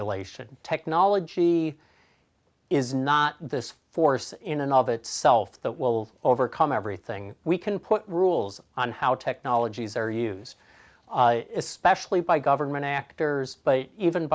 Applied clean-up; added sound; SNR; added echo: none; none; none; none.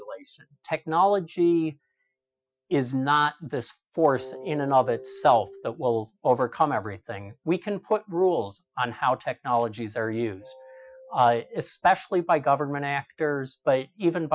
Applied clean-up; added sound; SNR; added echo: classical method Wiener filter.